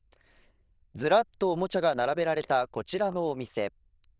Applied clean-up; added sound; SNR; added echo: neural diffusion model UNIVERSE++.